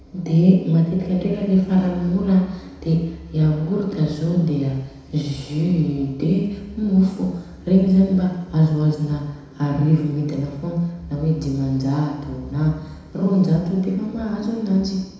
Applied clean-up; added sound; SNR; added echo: none; none; none; reverberation time 1.0 s.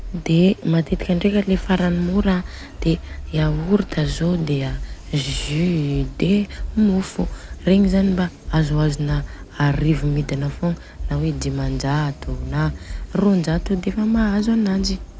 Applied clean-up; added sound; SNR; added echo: none; none; none; none.